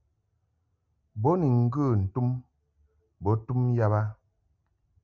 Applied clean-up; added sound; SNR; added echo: none; none; none; none.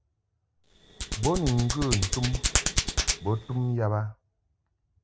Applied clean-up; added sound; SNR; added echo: none; Hands; 0 dB; none.